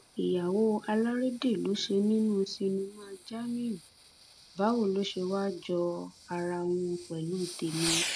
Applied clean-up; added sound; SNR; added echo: none; Fireworks; 10 dB; none.